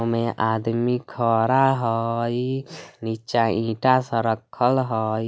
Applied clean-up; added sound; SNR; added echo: none; none; none; none.